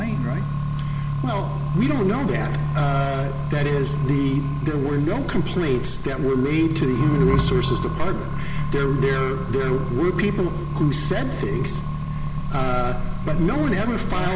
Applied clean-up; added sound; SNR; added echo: none; Accelerating, revving, vroom; 1 dB; reverberation time 1.6 s.